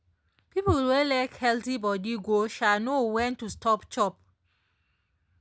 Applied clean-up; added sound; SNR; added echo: none; none; none; none.